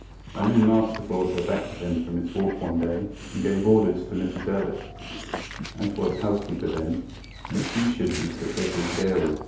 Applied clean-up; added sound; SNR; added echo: none; Dog; 11 dB; reverberation time 0.8 s.